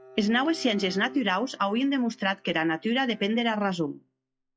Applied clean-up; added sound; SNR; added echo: classical method log-MMSE.